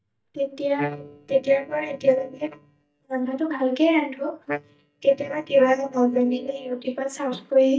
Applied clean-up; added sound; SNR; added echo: neural mask model DeepFilterNet 3.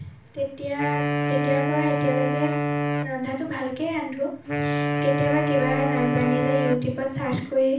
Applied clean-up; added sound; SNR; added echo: none; Wind instrument, woodwind instrument; 0 dB; reverberation time 0.3 s.